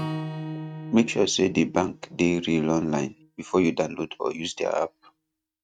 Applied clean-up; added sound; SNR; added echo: neural mask model RNNoise.